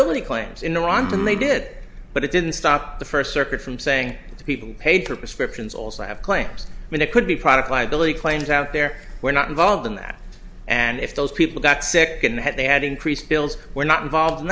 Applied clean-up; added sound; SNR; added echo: none; none; none; none.